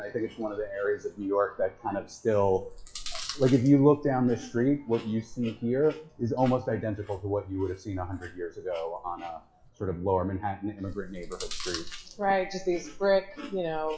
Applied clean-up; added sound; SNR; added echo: classical method WPE with log-MMSE.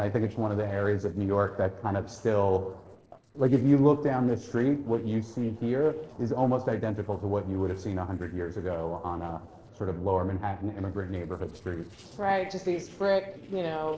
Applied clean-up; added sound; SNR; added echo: neural separator model SepFormer DNS4.